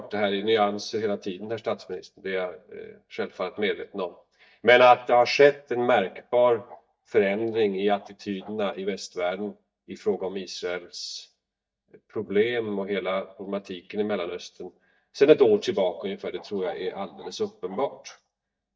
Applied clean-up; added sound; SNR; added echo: neural mask model DeepFilterNet 3.